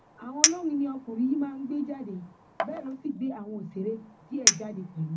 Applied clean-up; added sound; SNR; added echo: none; Chink, clink; -1 dB; reverberation time 0.4 s.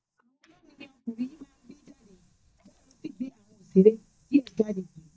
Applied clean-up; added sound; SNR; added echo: neural mask model DeepFilterNet 3.